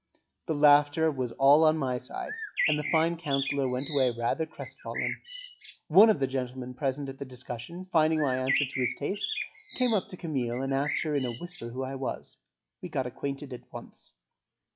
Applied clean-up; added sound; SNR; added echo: classical method log-MMSE.